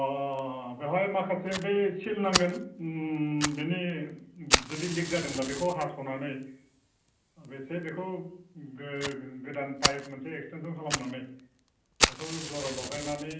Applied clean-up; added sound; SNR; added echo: none; Fire; 3 dB; reverberation time 0.6 s.